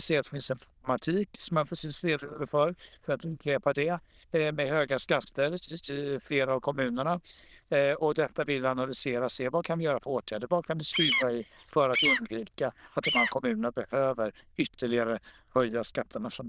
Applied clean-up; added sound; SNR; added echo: neural diffusion model UNIVERSE++.